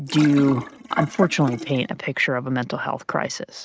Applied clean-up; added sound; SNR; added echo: neural mask model RNNoise.